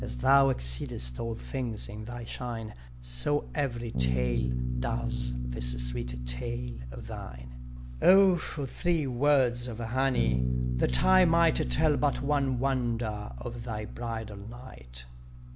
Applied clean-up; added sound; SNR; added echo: none; Bass guitar; 4 dB; none.